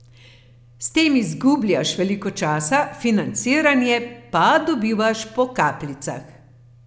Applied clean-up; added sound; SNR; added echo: none; none; none; none.